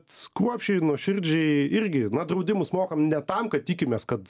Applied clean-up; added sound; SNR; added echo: none; none; none; none.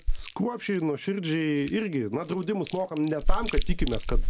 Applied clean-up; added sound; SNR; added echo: none; Chewing, mastication; -2 dB; none.